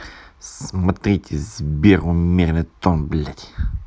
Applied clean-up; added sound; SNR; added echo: none; none; none; none.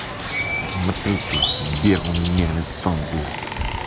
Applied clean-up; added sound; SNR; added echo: none; Bird; -3 dB; none.